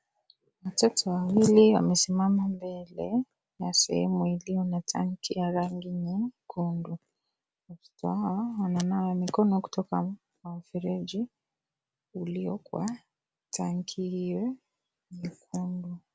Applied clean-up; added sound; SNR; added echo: none; none; none; none.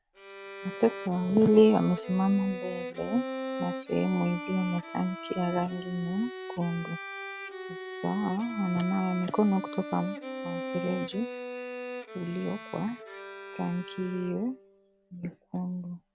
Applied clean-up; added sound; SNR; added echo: none; Bowed string instrument; 10 dB; none.